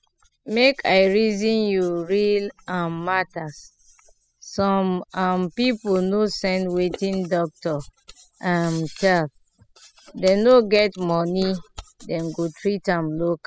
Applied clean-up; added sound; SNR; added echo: classical method spectral subtraction.